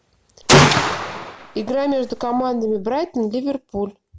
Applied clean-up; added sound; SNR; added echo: none; Gunshot, gunfire; -5 dB; none.